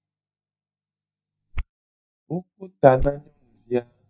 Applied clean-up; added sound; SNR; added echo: neural mask model DeepFilterNet 3.